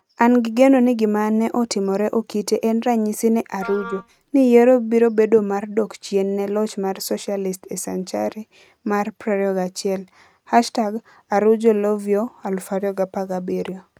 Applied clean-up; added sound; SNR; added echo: neural mask model RNNoise.